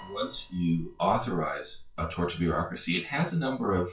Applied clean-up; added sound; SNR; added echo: classical method WPE with log-MMSE.